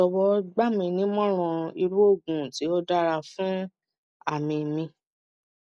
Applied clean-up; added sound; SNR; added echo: none; none; none; none.